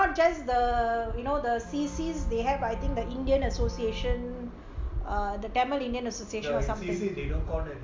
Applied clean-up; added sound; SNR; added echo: none; Wind instrument, woodwind instrument; 16 dB; none.